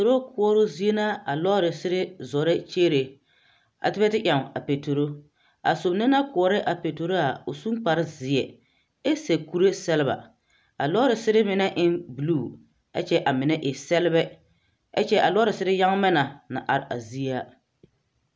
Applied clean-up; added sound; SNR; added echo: none; none; none; none.